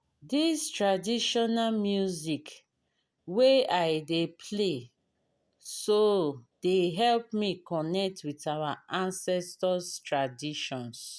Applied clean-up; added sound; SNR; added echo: none; none; none; none.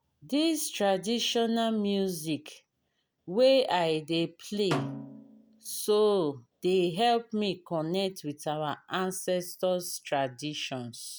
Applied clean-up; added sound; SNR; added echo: none; Snare drum; 11 dB; none.